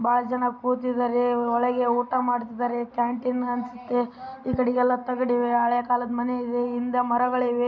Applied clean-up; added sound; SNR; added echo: none; none; none; none.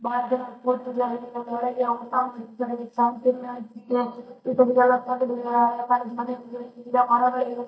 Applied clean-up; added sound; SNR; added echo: neural mask model DeepFilterNet 3.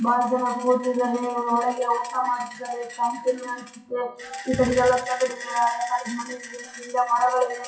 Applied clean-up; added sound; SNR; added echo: classical method WPE with log-MMSE.